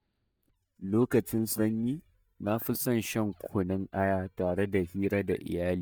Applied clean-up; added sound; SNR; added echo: neural mask model DeepFilterNet 3.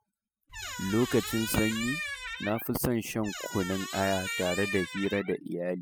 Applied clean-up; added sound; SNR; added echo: classical method spectral subtraction.